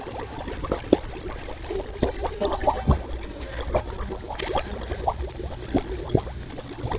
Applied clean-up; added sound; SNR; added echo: neural mask model DeepFilterNet 3.